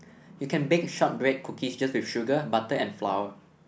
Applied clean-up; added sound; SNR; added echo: none; none; none; none.